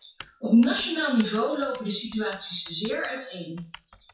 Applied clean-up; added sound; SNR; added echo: classical method WPE with log-MMSE.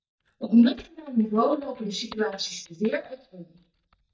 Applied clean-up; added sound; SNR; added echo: neural mask model DeepFilterNet 3.